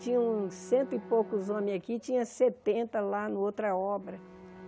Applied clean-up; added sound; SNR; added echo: none; Bowed string instrument; 19 dB; none.